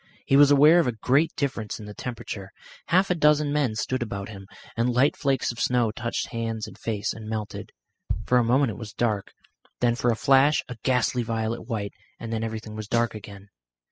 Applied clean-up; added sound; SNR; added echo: classical method spectral subtraction.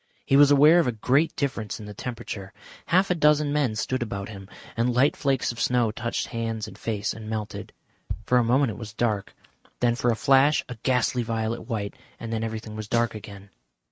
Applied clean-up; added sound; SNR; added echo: neural mask model RNNoise.